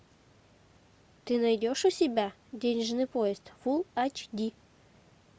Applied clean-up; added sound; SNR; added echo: none; none; none; none.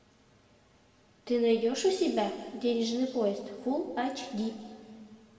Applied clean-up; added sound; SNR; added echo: none; none; none; reverberation time 1.8 s.